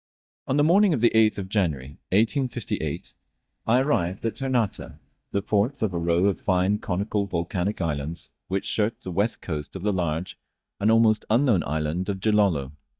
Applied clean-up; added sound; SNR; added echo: neural mask model DeepFilterNet 3.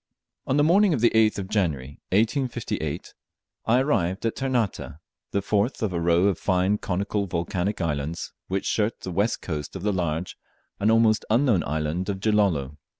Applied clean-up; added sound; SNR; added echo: none; none; none; none.